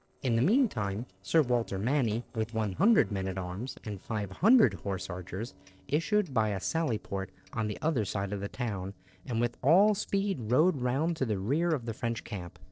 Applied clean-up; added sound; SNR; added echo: neural separator model SepFormer DNS4.